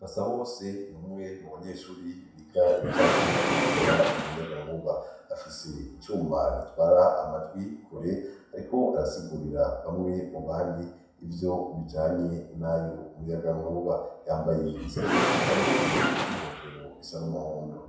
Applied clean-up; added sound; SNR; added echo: none; Engine / Mechanisms; -1 dB; reverberation time 0.7 s.